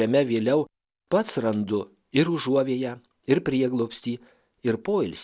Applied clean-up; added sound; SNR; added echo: none; none; none; none.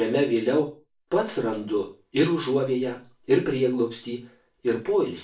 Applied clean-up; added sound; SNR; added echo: none; none; none; reverberation time 0.3 s.